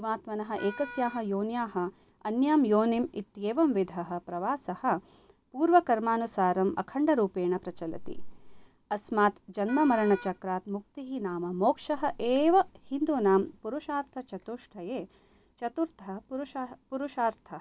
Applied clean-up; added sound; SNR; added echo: none; Wind instrument, woodwind instrument; 16 dB; none.